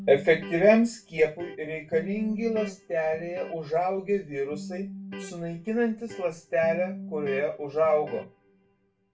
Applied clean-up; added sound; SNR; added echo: none; Electric guitar; 14 dB; reverberation time 0.2 s.